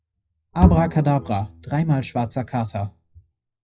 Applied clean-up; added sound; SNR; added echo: classical method WPE with log-MMSE.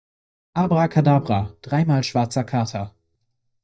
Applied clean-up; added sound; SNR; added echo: neural mask model DeepFilterNet 3.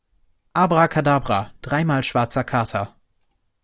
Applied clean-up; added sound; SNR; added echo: none; none; none; none.